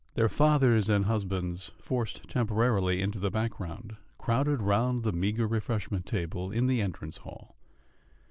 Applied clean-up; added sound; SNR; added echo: none; none; none; none.